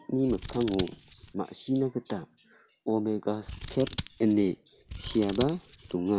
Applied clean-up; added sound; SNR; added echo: none; Scissors; 10 dB; none.